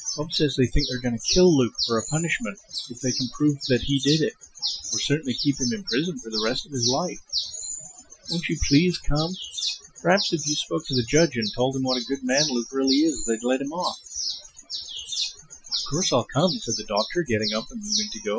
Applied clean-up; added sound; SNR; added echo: classical method Wiener filter.